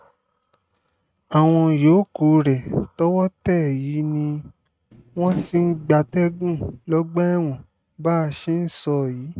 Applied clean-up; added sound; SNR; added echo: neural mask model RNNoise.